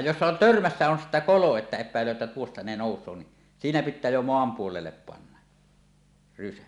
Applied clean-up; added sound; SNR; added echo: none; none; none; none.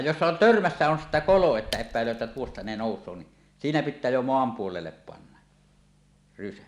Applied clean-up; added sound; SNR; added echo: none; Shatter / Crushing; 16 dB; none.